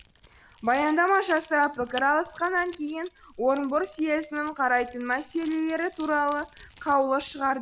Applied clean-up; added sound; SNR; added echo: none; Keys jangling; 18 dB; none.